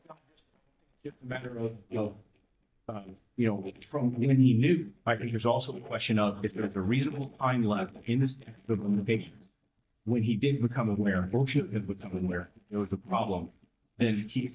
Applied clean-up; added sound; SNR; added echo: neural mask model DeepFilterNet 3.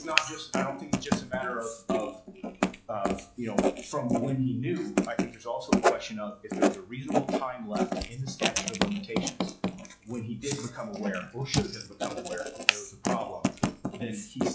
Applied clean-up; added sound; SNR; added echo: classical method log-MMSE.